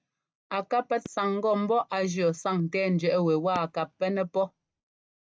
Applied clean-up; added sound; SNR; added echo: neural mask model RNNoise.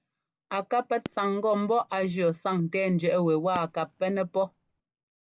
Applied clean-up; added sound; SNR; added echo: none; Fireworks; 19 dB; none.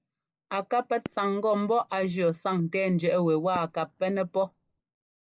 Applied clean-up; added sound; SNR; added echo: neural mask model Resemble Enhance denoiser.